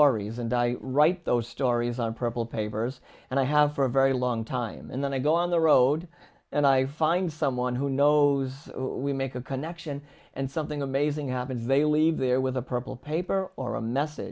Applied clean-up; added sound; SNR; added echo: none; none; none; none.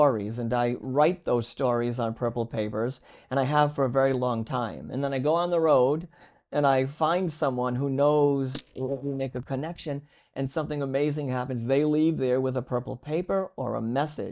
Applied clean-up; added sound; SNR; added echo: neural mask model DeepFilterNet 3.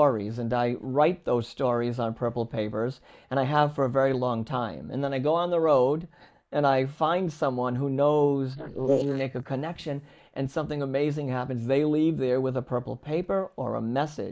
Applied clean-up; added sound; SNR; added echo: neural mask model Resemble Enhance denoiser.